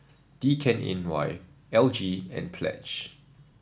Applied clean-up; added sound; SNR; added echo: none; none; none; none.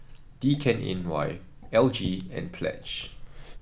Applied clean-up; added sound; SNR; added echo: none; Liquid; 13 dB; none.